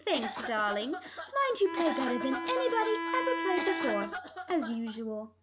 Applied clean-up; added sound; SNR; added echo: none; Wind instrument, woodwind instrument + Cough; 4 dB; none.